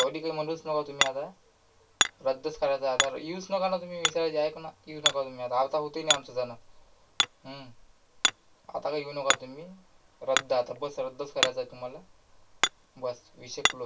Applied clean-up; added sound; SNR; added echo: none; Hammer; 1 dB; reverberation time 0.2 s.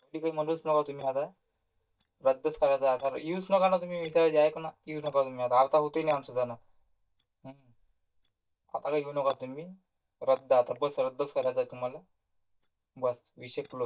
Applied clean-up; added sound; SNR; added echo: neural mask model DeepFilterNet 3.